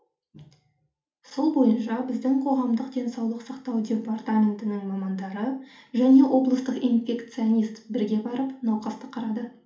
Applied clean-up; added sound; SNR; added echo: none; none; none; reverberation time 0.4 s.